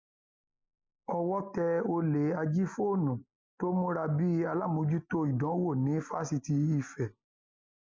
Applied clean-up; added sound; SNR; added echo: neural mask model Resemble Enhance denoiser.